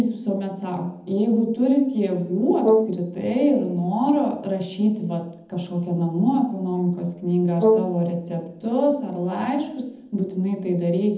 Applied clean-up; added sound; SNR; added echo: none; Brass instrument; 3 dB; reverberation time 0.8 s.